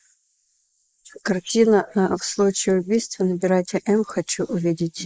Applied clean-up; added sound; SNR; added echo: neural mask model Resemble Enhance denoiser.